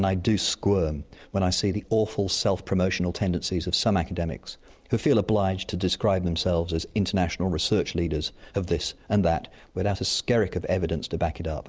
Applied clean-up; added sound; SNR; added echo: none; none; none; none.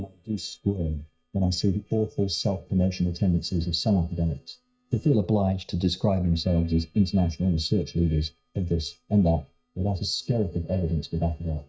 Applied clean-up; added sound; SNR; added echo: neural mask model DeepFilterNet 3.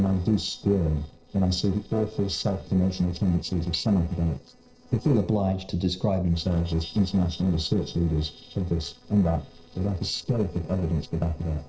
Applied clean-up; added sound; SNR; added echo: neural separator model SepFormer DNS4.